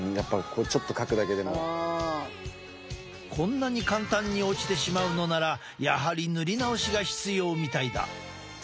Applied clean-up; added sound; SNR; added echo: none; none; none; none.